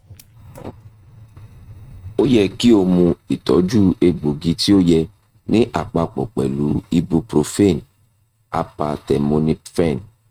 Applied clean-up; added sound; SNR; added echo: neural mask model RNNoise.